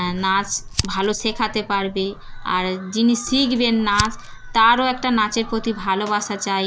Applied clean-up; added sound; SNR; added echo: none; Fire; 11 dB; none.